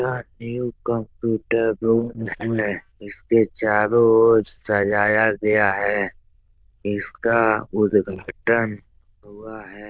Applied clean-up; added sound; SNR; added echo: neural diffusion model UNIVERSE++.